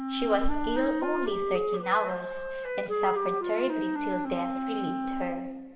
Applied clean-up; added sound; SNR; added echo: none; Wind instrument, woodwind instrument; 0 dB; reverberation time 2.0 s.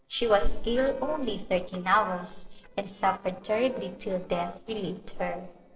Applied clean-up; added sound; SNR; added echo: neural separator model SepFormer DNS4.